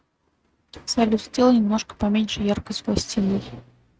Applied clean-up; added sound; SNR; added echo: neural mask model RNNoise.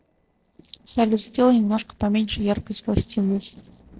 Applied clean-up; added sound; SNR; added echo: neural separator model SepFormer DNS4.